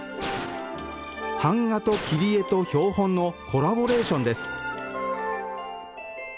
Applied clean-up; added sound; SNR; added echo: none; Gunshot, gunfire; 12 dB; none.